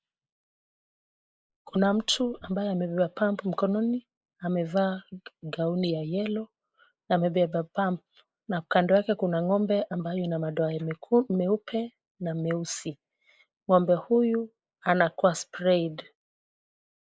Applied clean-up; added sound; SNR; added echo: neural mask model Resemble Enhance denoiser.